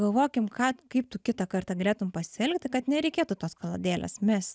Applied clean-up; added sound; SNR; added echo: none; none; none; none.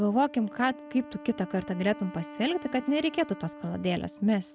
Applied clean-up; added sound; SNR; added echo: none; Wind instrument, woodwind instrument; 16 dB; none.